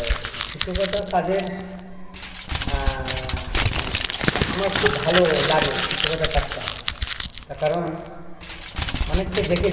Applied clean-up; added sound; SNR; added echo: none; Crumpling, crinkling; 0 dB; reverberation time 2.1 s.